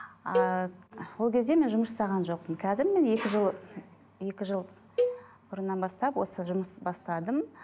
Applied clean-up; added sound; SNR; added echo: none; Cowbell; 5 dB; none.